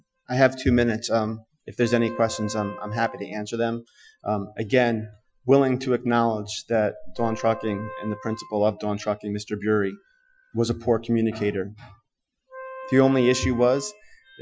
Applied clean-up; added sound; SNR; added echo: classical method Wiener filter.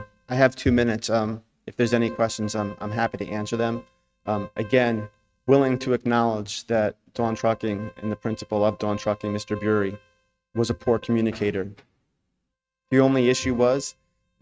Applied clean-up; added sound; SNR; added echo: neural mask model RNNoise.